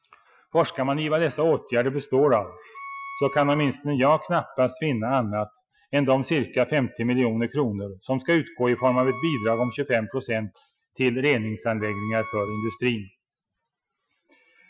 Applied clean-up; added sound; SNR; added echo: classical method Wiener filter.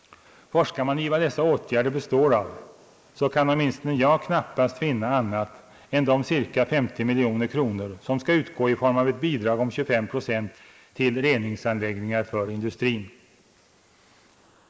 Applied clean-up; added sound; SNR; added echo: neural mask model Resemble Enhance denoiser.